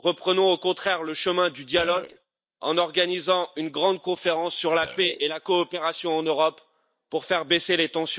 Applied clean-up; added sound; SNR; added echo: neural mask model DeepFilterNet 3.